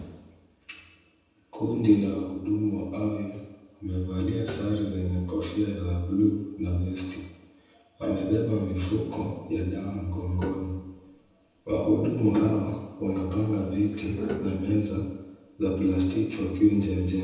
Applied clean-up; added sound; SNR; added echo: none; Piano; 16 dB; reverberation time 1.1 s.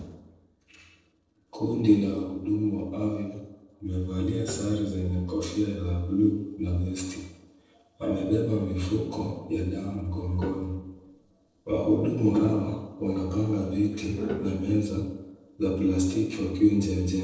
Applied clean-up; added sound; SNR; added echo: neural separator model SepFormer DNS4.